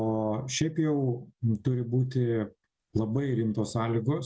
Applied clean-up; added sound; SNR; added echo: none; none; none; none.